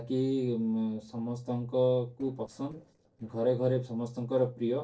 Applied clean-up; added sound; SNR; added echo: neural separator model SepFormer DNS4.